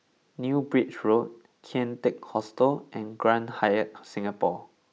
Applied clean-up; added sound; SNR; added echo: none; none; none; none.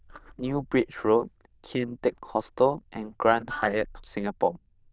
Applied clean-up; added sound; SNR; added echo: neural diffusion model UNIVERSE++.